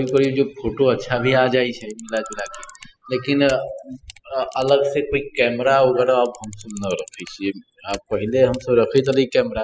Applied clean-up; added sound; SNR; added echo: classical method spectral subtraction.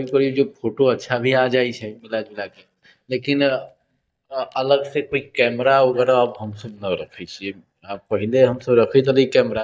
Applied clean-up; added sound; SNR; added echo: neural mask model DeepFilterNet 3.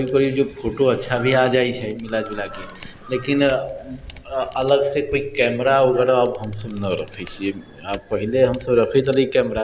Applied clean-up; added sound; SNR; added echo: none; Camera + Livestock, farm animals, working animals; 20 dB; none.